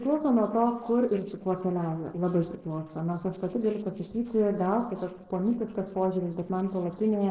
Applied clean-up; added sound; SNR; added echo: neural separator model SepFormer DNS4.